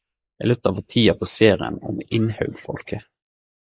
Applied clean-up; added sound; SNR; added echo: neural mask model Resemble Enhance denoiser.